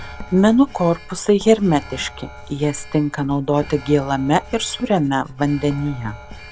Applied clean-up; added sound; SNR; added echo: none; Alarm + Writing; 17 dB; none.